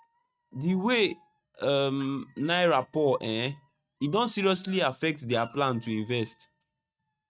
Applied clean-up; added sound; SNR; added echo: neural mask model RNNoise.